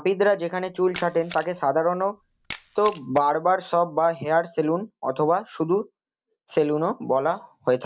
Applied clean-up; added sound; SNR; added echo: none; Camera; 20 dB; none.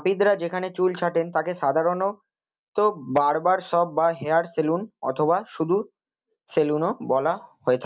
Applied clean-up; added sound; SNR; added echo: none; none; none; none.